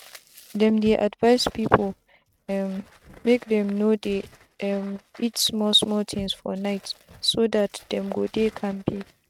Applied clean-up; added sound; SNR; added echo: neural mask model RNNoise.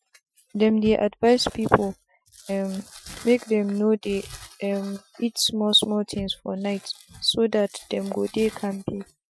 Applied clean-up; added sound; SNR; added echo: classical method Wiener filter.